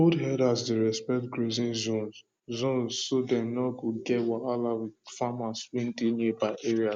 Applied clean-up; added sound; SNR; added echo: none; none; none; none.